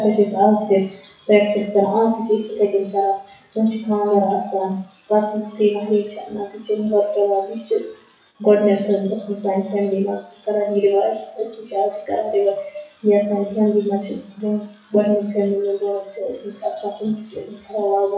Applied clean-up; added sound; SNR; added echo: classical method WPE with log-MMSE.